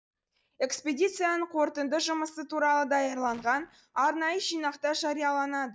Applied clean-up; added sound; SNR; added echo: neural mask model DeepFilterNet 3.